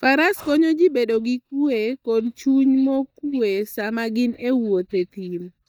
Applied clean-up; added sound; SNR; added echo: neural mask model DeepFilterNet 3.